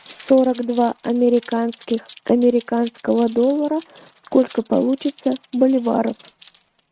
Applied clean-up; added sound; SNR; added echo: neural mask model RNNoise.